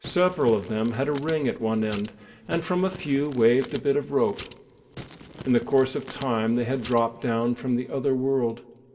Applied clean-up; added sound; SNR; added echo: none; Crumpling, crinkling; 17 dB; reverberation time 1.5 s.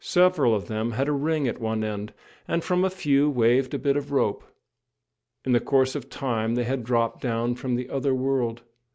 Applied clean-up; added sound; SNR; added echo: none; none; none; none.